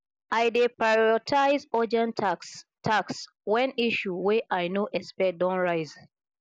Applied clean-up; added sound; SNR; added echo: none; none; none; none.